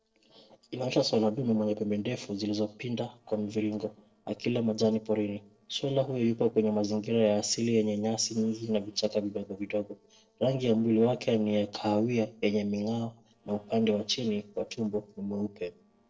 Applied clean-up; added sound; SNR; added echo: neural separator model SepFormer DNS4.